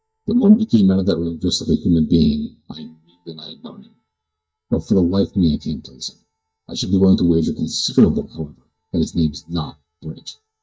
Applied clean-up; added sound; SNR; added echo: neural mask model DeepFilterNet 3.